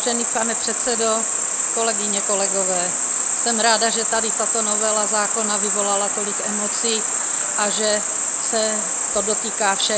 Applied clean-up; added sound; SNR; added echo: none; Cricket; -5 dB; none.